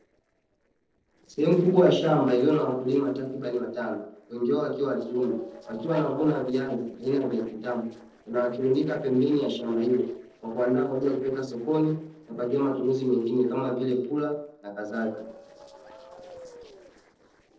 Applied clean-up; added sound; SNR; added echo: neural separator model SepFormer DNS4.